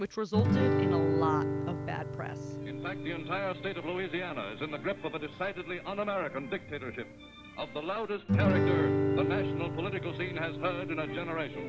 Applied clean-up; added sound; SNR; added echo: none; Guitar; -3 dB; none.